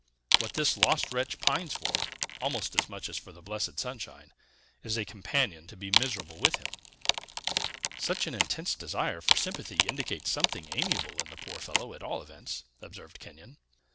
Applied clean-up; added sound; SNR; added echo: none; Wood; -4 dB; none.